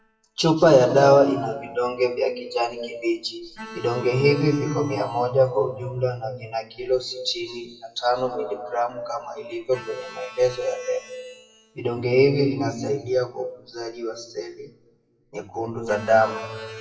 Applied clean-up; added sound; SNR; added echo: classical method WPE with log-MMSE.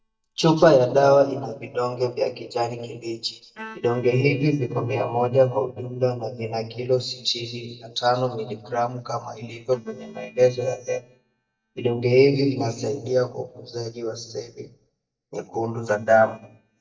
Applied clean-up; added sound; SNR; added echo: neural mask model DeepFilterNet 3.